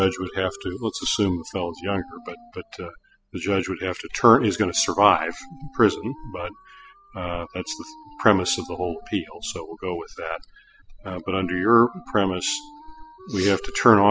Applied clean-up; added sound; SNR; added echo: classical method spectral subtraction.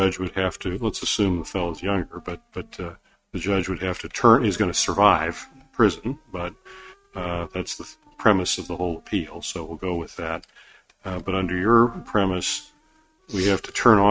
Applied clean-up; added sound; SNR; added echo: neural mask model RNNoise.